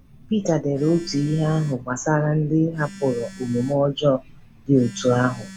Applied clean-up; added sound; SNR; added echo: none; Telephone; 19 dB; none.